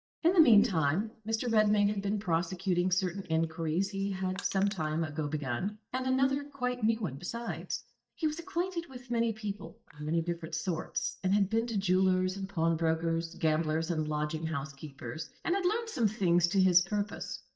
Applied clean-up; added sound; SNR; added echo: neural mask model DeepFilterNet 3.